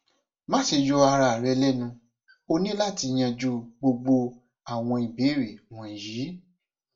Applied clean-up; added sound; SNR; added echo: none; none; none; reverberation time 0.2 s.